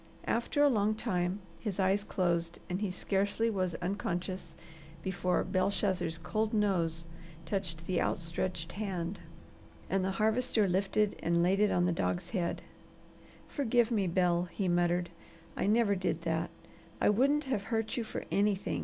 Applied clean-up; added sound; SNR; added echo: none; none; none; none.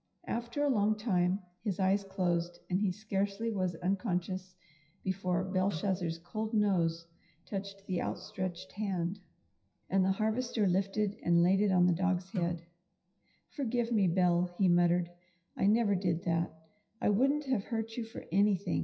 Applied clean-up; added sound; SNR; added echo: classical method WPE with log-MMSE.